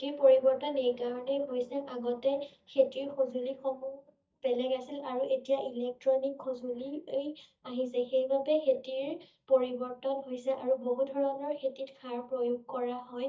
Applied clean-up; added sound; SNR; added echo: neural mask model DeepFilterNet 3.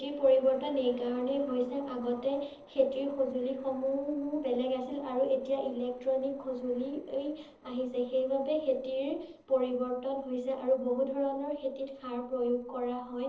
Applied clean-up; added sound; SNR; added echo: neural separator model SepFormer DNS4.